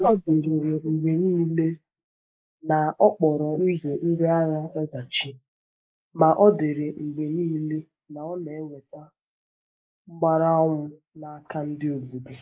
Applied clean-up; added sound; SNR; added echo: neural mask model Resemble Enhance denoiser.